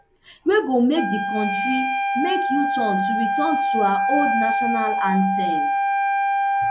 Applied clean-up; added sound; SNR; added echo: none; Wind instrument, woodwind instrument; -2 dB; none.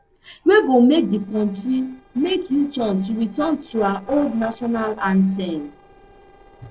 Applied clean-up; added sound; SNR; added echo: neural separator model SepFormer DNS4.